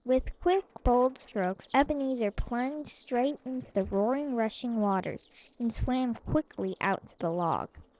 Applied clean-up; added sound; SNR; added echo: neural separator model SepFormer DNS4.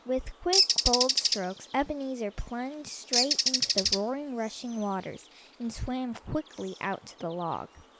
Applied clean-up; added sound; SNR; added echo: none; Bird; -1 dB; none.